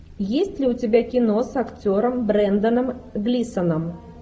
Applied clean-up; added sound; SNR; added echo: none; none; none; none.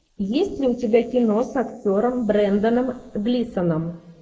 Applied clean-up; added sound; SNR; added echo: neural mask model Resemble Enhance denoiser.